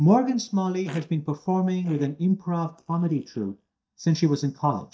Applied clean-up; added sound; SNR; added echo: neural mask model DeepFilterNet 3.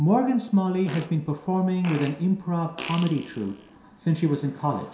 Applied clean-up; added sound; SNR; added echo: none; Fart; 16 dB; reverberation time 0.7 s.